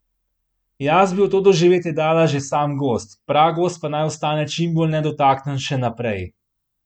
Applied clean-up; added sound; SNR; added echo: none; none; none; none.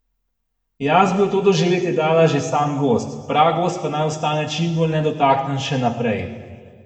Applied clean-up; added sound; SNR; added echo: none; none; none; reverberation time 1.4 s.